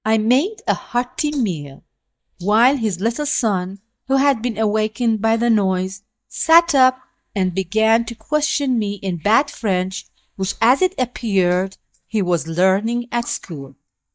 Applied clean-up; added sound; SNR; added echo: neural mask model DeepFilterNet 3.